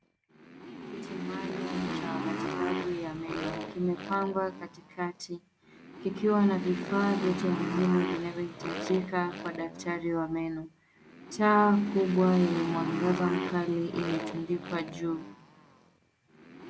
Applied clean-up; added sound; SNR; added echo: none; Motorcycle; 7 dB; none.